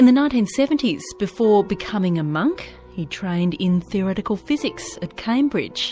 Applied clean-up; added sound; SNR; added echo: none; none; none; none.